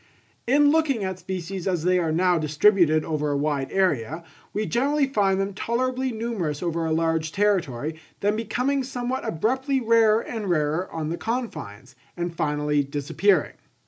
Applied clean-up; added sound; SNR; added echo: none; none; none; none.